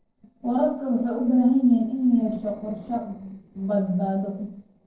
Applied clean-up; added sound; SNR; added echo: neural separator model SepFormer DNS4.